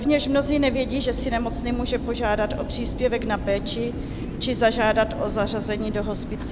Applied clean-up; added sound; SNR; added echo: none; Mechanical fan; 6 dB; none.